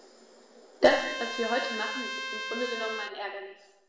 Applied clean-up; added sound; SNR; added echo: none; Trumpet; 5 dB; reverberation time 1.1 s.